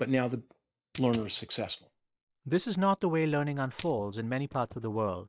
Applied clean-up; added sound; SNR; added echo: neural mask model DeepFilterNet 3.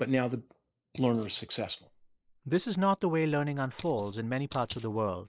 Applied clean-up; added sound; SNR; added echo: neural mask model Resemble Enhance denoiser.